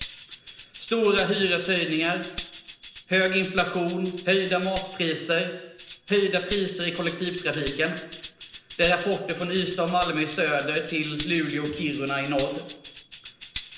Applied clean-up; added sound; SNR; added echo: none; Tambourine; 15 dB; reverberation time 0.9 s.